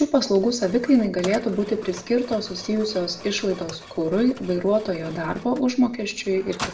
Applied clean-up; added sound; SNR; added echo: none; Mechanisms; 17 dB; reverberation time 0.5 s.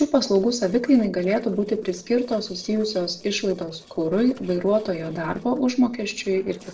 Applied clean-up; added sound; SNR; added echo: neural separator model SepFormer DNS4.